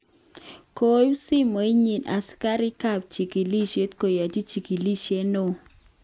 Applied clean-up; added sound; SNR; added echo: none; none; none; none.